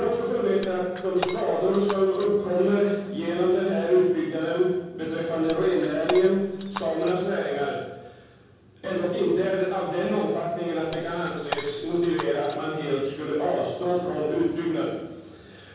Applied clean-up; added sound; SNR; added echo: none; Shatter; 16 dB; reverberation time 1.3 s.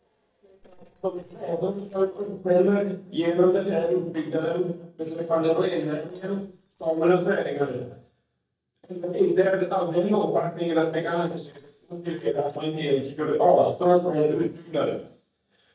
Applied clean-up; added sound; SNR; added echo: neural mask model DeepFilterNet 3.